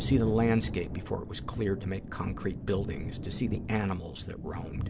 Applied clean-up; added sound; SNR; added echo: none; Thunder; 5 dB; none.